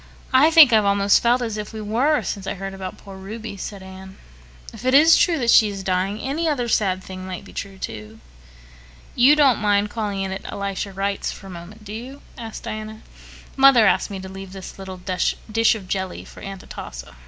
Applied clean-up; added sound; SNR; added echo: none; none; none; none.